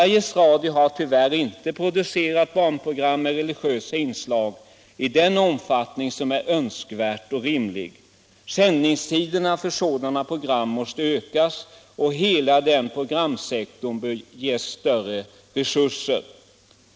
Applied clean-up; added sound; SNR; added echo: none; none; none; none.